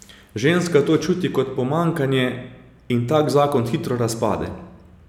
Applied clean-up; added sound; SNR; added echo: none; none; none; none.